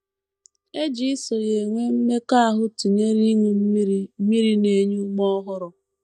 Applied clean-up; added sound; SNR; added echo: neural mask model DeepFilterNet 3.